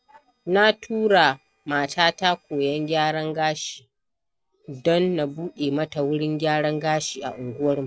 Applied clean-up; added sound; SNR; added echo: neural separator model SepFormer DNS4.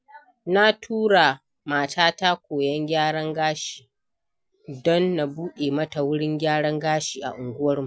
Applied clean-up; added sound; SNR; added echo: none; none; none; none.